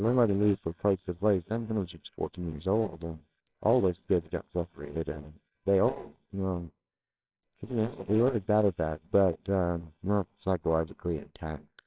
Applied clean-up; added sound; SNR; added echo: neural separator model SepFormer WHAMR!.